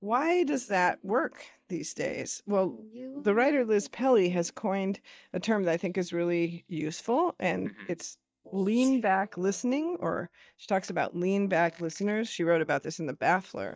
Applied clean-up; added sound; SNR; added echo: neural mask model DeepFilterNet 3.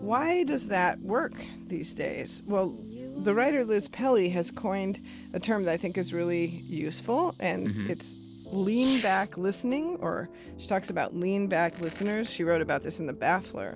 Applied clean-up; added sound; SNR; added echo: none; Fireworks; 20 dB; none.